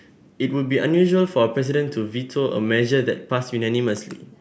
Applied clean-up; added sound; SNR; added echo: none; none; none; none.